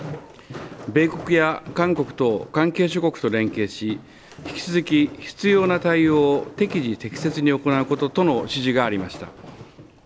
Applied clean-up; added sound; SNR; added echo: none; Walk, footsteps; 16 dB; none.